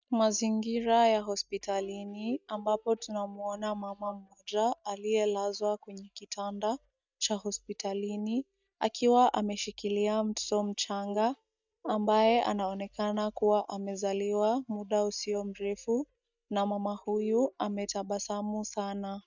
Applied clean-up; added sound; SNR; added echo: neural mask model DeepFilterNet 3.